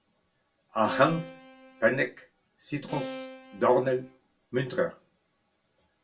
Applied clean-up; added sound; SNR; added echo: none; Bowed string instrument; 12 dB; reverberation time 0.2 s.